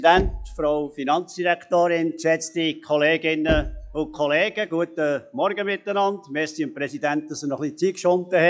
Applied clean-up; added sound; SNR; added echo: classical method log-MMSE.